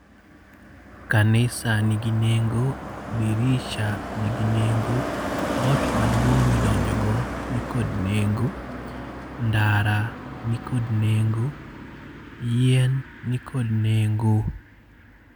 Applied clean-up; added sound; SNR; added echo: none; Car passing by; 7 dB; none.